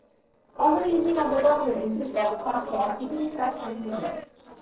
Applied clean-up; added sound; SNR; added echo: neural separator model SepFormer DNS4.